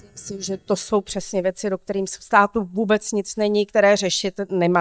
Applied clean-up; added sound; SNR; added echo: neural mask model DeepFilterNet 3.